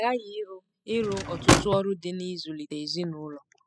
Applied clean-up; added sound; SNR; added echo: classical method spectral subtraction.